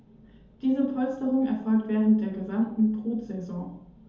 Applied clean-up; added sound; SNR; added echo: none; none; none; reverberation time 0.6 s.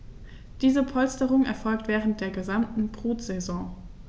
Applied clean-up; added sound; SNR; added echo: none; none; none; none.